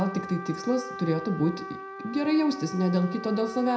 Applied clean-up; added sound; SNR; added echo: none; Trumpet; 11 dB; reverberation time 0.5 s.